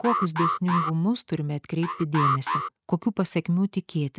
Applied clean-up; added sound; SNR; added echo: neural mask model RNNoise.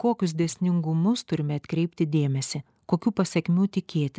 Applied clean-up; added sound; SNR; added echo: none; none; none; none.